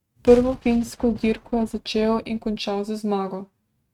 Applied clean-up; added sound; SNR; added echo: neural mask model RNNoise.